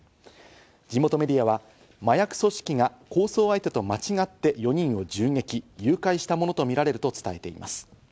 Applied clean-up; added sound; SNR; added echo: none; none; none; none.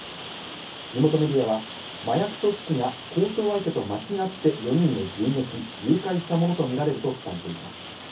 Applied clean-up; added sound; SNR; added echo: none; Rain; 13 dB; reverberation time 0.3 s.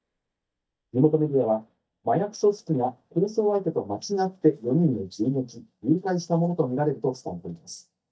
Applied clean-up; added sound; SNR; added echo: neural mask model DeepFilterNet 3.